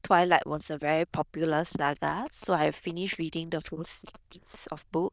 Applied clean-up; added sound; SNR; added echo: neural diffusion model UNIVERSE++.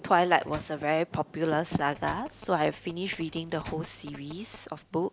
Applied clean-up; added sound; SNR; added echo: none; Microwave oven + Telephone; 19 dB; none.